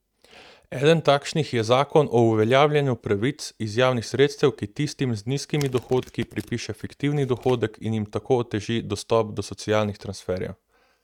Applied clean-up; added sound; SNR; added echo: neural mask model RNNoise.